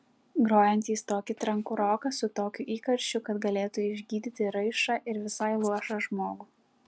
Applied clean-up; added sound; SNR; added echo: none; none; none; none.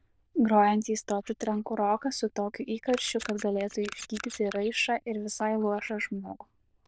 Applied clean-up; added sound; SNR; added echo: neural diffusion model UNIVERSE++.